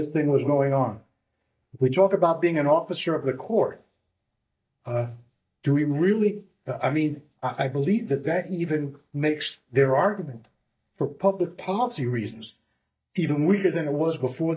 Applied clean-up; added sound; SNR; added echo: neural mask model DeepFilterNet 3.